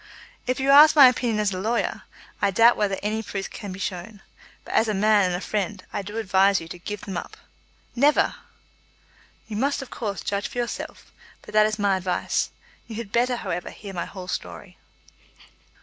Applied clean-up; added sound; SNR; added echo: none; none; none; none.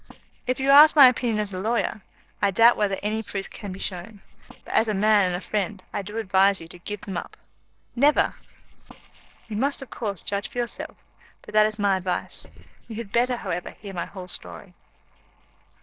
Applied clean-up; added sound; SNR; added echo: neural separator model SepFormer DNS4.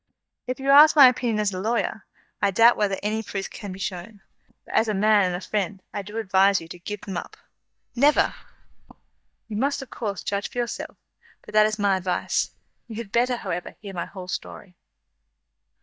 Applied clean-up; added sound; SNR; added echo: neural mask model DeepFilterNet 3.